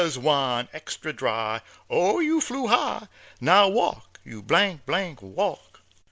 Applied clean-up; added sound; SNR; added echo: none; none; none; none.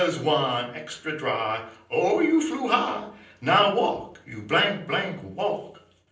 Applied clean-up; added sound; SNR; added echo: none; none; none; reverberation time 0.6 s.